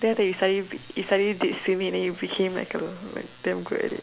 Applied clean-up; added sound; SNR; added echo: none; none; none; none.